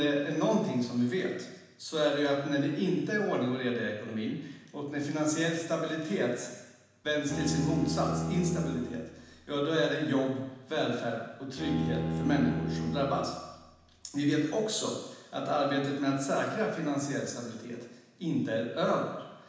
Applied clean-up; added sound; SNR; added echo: none; Bowed string instrument; 5 dB; reverberation time 1.1 s.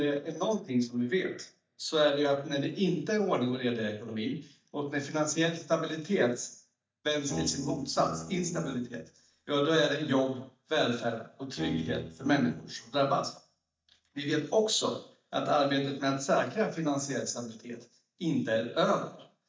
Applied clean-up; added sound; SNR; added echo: neural mask model DeepFilterNet 3.